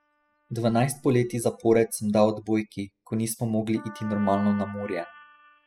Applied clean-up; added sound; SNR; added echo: classical method spectral subtraction.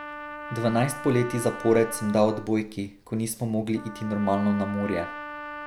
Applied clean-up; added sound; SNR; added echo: none; Trumpet; 12 dB; none.